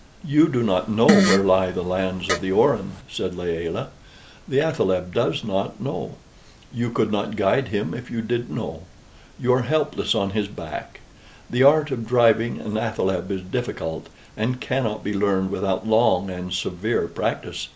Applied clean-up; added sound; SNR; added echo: none; Fart; 2 dB; none.